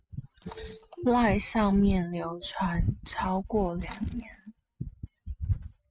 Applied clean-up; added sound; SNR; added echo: neural mask model RNNoise.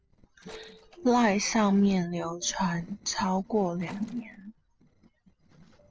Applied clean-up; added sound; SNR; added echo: neural separator model SepFormer DNS4.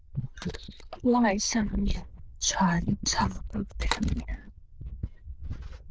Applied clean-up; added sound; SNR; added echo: neural diffusion model UNIVERSE++.